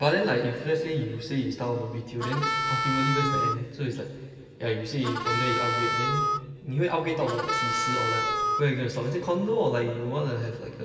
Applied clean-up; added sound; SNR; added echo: none; Harmonica; -1 dB; reverberation time 2.9 s.